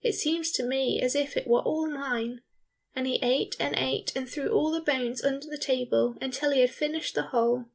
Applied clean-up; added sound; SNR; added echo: none; none; none; none.